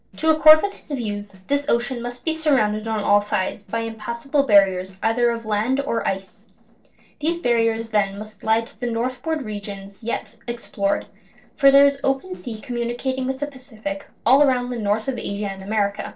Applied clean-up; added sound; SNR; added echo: neural separator model SepFormer DNS4.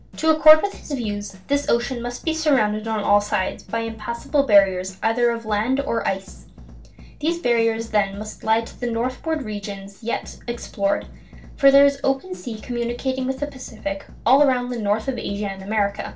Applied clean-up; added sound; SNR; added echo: none; Drum / Drum kit; 19 dB; reverberation time 0.2 s.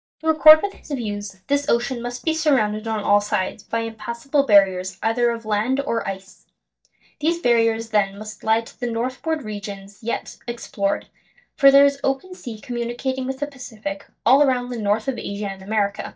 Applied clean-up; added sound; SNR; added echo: neural mask model DeepFilterNet 3.